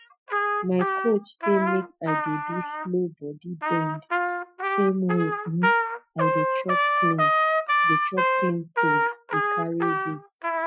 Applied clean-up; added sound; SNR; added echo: classical method Wiener filter.